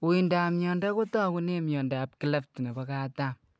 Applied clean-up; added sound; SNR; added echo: none; none; none; none.